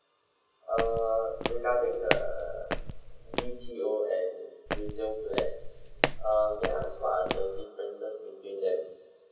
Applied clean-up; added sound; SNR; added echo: none; Walk, footsteps; 1 dB; reverberation time 0.6 s.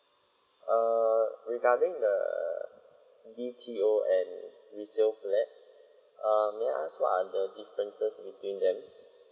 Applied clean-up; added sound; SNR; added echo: none; none; none; none.